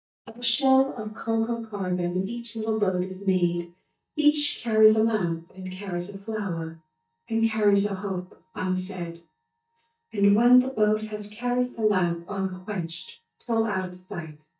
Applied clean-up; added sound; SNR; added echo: neural mask model DeepFilterNet 3.